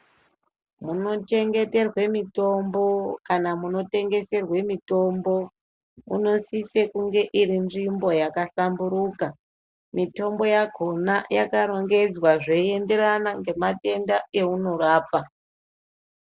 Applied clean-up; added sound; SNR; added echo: none; none; none; none.